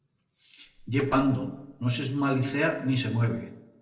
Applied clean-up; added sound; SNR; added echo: neural separator model SepFormer DNS4.